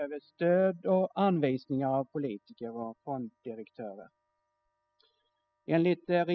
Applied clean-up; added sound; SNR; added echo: classical method spectral subtraction.